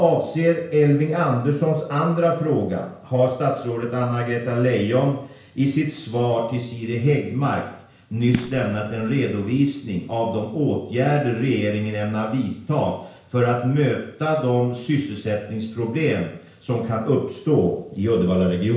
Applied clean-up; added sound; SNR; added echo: none; Fireworks; 12 dB; reverberation time 0.5 s.